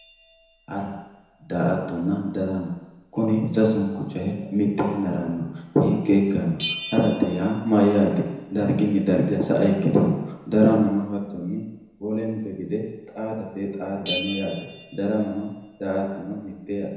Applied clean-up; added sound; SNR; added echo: none; Bell; 17 dB; reverberation time 1.0 s.